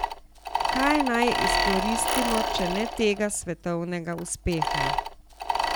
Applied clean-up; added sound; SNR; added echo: none; Mechanisms; 0 dB; none.